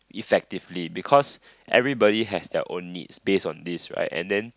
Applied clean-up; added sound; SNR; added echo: none; none; none; none.